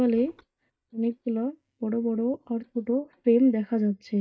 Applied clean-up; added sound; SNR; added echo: neural mask model DeepFilterNet 3.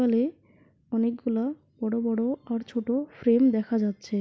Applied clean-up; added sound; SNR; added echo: none; none; none; none.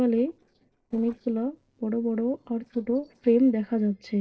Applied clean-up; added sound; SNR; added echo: neural separator model SepFormer DNS4.